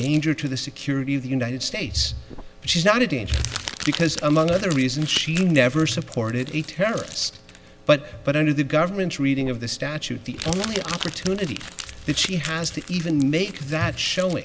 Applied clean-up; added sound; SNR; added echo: none; Crumpling, crinkling; 14 dB; none.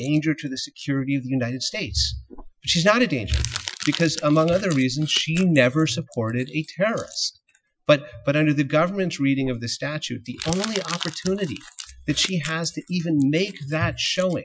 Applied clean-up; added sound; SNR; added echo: classical method Wiener filter.